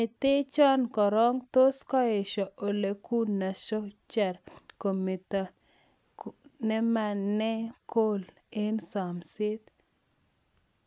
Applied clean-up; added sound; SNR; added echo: none; none; none; none.